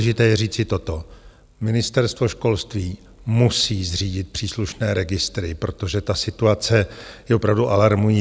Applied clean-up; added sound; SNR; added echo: none; none; none; none.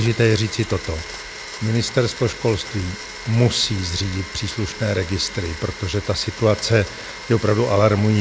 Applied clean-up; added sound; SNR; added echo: none; Domestic sounds, home sounds; 13 dB; none.